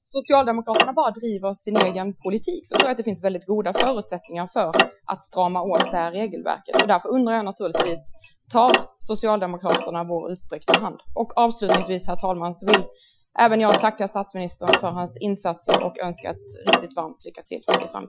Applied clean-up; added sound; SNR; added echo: classical method Wiener filter.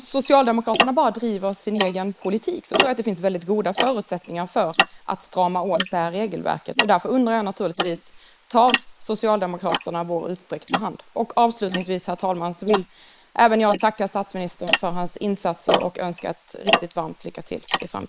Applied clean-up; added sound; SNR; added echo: neural mask model Resemble Enhance denoiser.